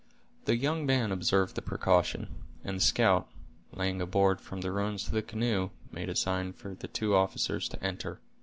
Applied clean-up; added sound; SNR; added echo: none; none; none; none.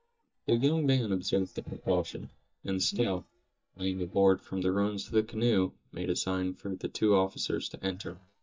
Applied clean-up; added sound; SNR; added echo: neural mask model DeepFilterNet 3.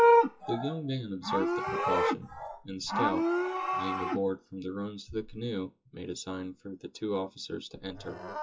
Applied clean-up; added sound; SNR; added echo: classical method WPE with log-MMSE.